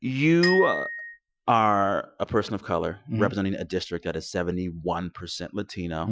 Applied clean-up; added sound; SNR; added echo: classical method Wiener filter.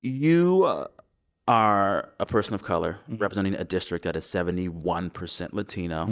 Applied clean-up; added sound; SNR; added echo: neural mask model DeepFilterNet 3.